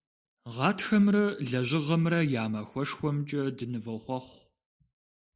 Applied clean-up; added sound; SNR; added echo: none; none; none; none.